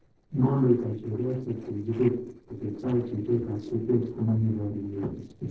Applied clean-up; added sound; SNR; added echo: neural separator model SepFormer DNS4.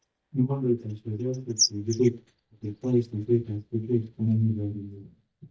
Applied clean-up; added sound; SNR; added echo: neural mask model DeepFilterNet 3.